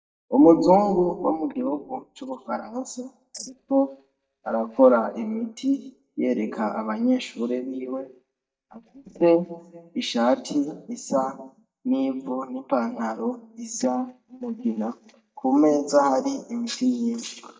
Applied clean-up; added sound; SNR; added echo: neural mask model DeepFilterNet 3.